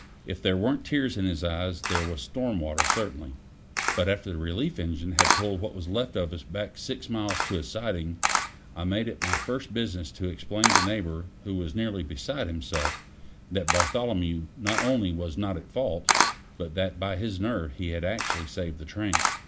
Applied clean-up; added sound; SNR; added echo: none; Camera; 2 dB; none.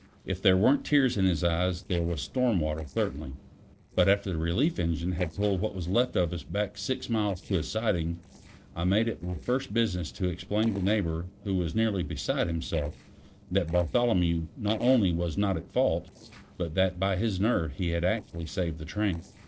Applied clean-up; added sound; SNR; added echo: neural separator model SepFormer DNS4.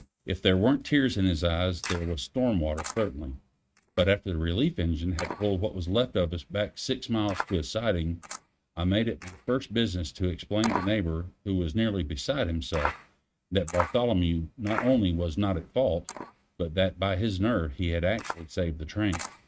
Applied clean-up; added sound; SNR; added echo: neural mask model RNNoise.